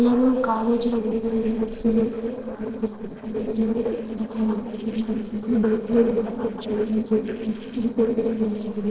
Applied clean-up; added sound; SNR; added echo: neural separator model SepFormer DNS4.